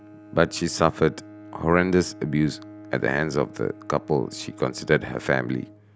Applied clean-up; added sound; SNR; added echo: none; Bowed string instrument; 18 dB; none.